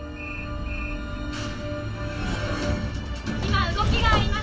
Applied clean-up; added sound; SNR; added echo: none; Train; 3 dB; reverberation time 0.2 s.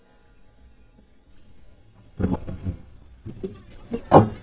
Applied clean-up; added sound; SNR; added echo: neural mask model DeepFilterNet 3.